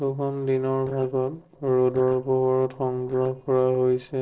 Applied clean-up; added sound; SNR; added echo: neural separator model SepFormer DNS4.